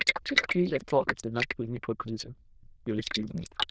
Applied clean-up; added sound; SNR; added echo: neural diffusion model UNIVERSE++.